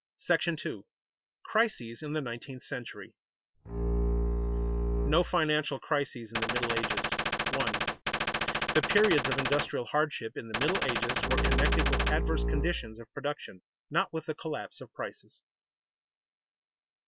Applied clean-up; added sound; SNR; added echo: none; Bowed string instrument + Gunshot, gunfire; -4 dB; none.